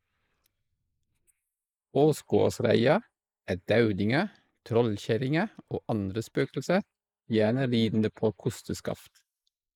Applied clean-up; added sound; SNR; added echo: neural mask model Resemble Enhance denoiser.